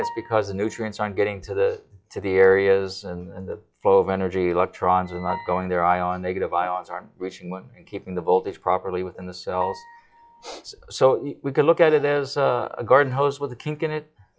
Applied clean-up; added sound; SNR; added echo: classical method log-MMSE.